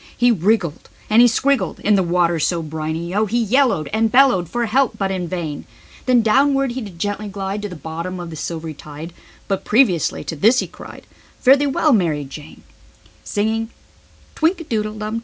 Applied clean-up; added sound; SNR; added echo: none; none; none; none.